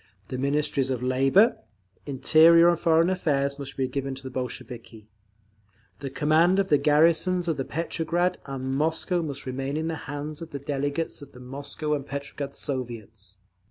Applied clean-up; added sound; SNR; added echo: none; none; none; none.